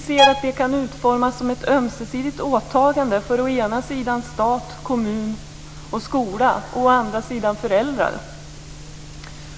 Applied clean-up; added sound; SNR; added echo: none; Bowed string instrument; 2 dB; none.